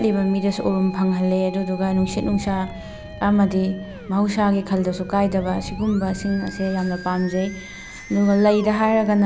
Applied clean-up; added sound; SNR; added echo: none; Musical instrument + Thunder; 15 dB; none.